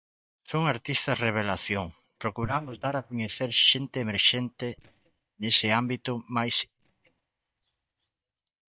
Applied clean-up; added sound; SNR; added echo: neural mask model DeepFilterNet 3.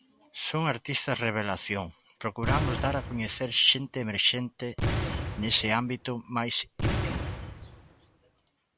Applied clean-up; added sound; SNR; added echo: none; Boom; 2 dB; none.